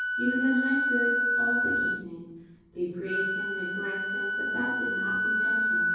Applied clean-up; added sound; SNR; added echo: none; Wind instrument, woodwind instrument; -5 dB; reverberation time 1.3 s.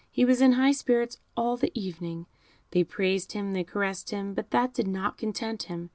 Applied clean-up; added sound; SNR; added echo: none; none; none; none.